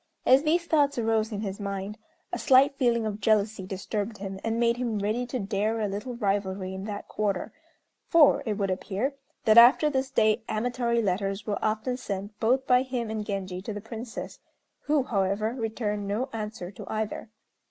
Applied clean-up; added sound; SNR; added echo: none; none; none; none.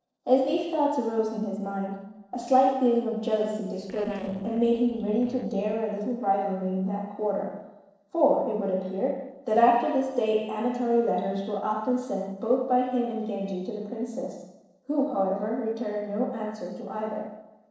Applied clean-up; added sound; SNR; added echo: neural separator model SepFormer DNS4.